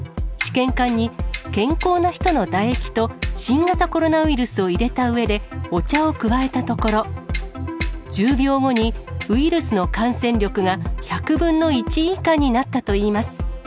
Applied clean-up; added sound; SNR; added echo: none; Clock; 12 dB; none.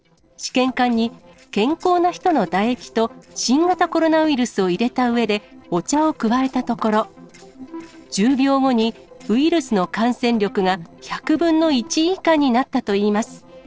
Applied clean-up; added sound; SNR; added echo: neural separator model SepFormer DNS4.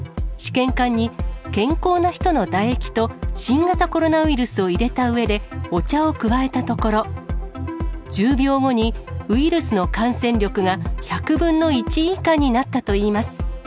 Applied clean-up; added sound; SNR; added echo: none; none; none; none.